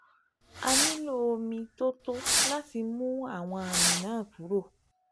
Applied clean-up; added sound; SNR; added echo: none; Fireworks; -3 dB; none.